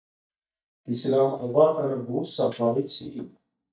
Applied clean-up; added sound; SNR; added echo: neural mask model DeepFilterNet 3.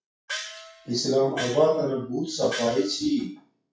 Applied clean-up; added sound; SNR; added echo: classical method WPE with log-MMSE.